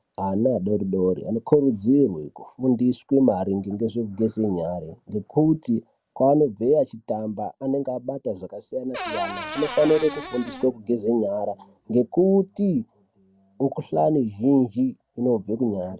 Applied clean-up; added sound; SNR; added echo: none; Cupboard open or close / Door; 10 dB; none.